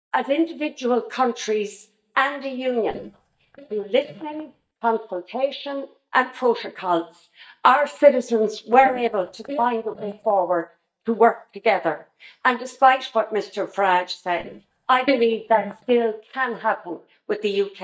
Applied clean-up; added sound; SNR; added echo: neural mask model DeepFilterNet 3.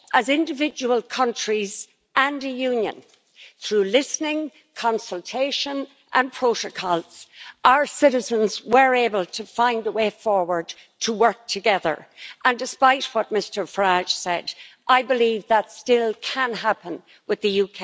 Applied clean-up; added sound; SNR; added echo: none; none; none; none.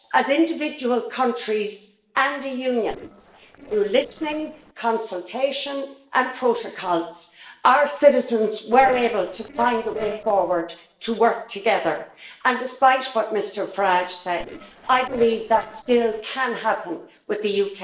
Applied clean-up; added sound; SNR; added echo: neural separator model SepFormer DNS4.